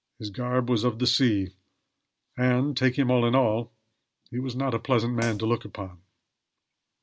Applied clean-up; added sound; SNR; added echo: none; Hi-hat; 15 dB; none.